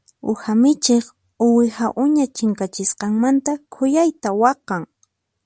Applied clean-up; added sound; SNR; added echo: none; none; none; none.